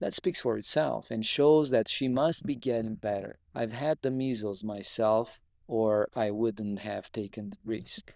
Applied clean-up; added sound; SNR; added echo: neural diffusion model UNIVERSE++.